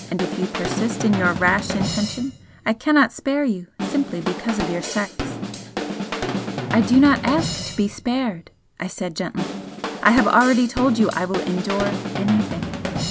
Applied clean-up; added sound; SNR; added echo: none; Drum / Drum kit; 6 dB; none.